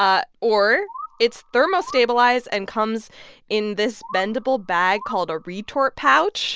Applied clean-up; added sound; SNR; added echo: none; Bird; 20 dB; none.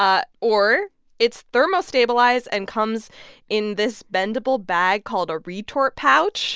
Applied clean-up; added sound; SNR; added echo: none; none; none; none.